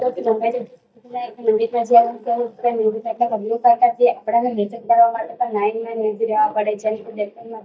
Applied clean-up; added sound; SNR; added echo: neural mask model DeepFilterNet 3.